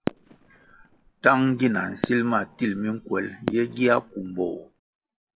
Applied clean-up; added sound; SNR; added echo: none; Fireworks; 11 dB; none.